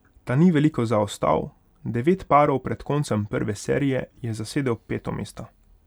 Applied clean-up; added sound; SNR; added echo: none; none; none; none.